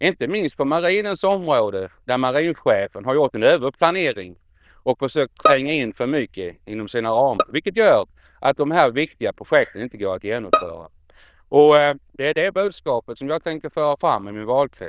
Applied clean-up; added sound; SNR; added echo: neural diffusion model UNIVERSE++.